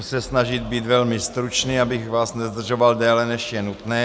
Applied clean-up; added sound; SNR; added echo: none; none; none; none.